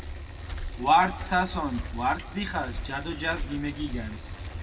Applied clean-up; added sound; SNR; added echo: none; Bicycle; 7 dB; reverberation time 1.6 s.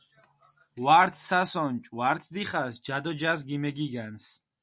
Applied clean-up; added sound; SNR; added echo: none; none; none; none.